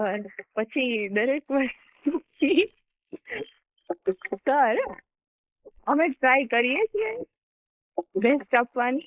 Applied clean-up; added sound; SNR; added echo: neural mask model Resemble Enhance denoiser.